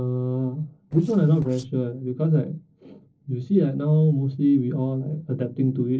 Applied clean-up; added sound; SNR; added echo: neural separator model SepFormer DNS4.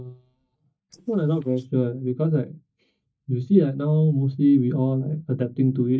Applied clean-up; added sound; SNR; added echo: neural mask model DeepFilterNet 3.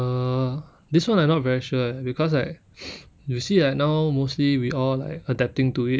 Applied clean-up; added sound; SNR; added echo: none; none; none; none.